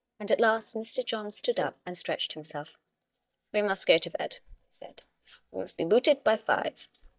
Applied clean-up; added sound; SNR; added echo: neural mask model DeepFilterNet 3.